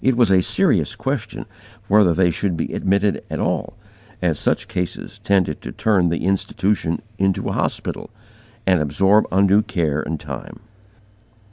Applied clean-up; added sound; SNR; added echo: none; none; none; none.